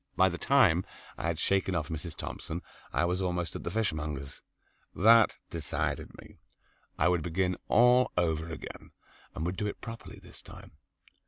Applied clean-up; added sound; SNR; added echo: none; none; none; none.